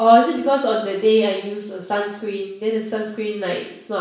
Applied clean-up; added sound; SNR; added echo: none; none; none; reverberation time 0.7 s.